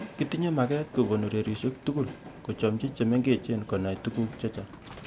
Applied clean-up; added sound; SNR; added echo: none; Train; 15 dB; none.